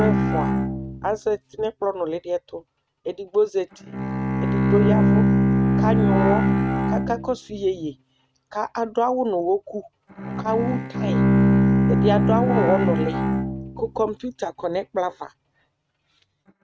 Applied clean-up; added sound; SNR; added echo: neural mask model RNNoise.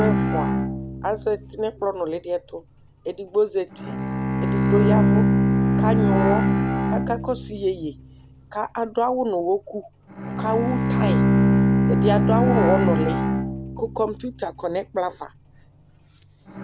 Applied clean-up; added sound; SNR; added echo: none; Bowed string instrument; -4 dB; none.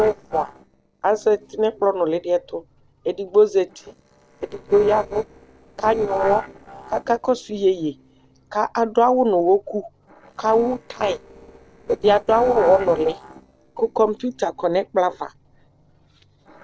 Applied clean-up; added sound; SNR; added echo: neural separator model SepFormer DNS4.